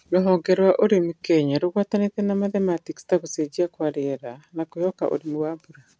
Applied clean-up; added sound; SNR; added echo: none; none; none; none.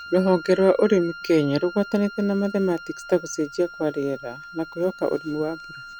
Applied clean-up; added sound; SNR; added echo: none; Wind instrument, woodwind instrument; 16 dB; none.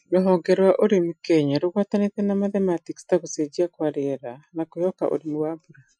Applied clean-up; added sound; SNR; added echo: classical method Wiener filter.